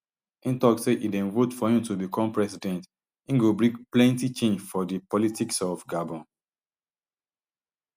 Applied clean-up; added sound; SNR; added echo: none; none; none; none.